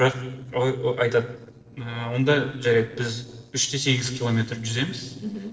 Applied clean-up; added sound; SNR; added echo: neural separator model SepFormer DNS4.